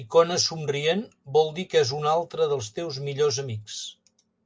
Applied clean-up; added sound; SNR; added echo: none; none; none; none.